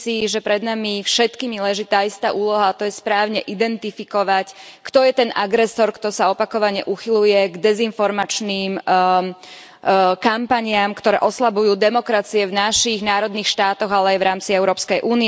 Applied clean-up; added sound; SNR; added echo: none; none; none; none.